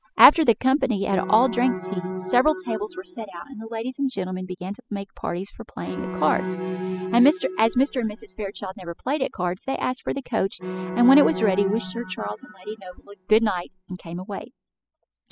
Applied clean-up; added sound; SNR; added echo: classical method spectral subtraction.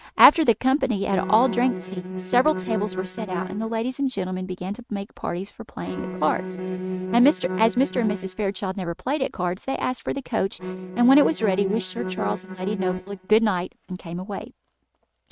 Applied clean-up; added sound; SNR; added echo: neural mask model RNNoise.